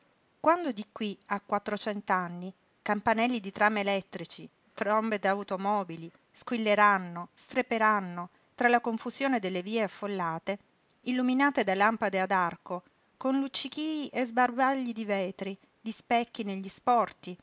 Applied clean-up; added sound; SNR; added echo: none; none; none; none.